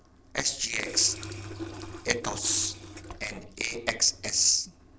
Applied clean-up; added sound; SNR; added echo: neural separator model SepFormer DNS4.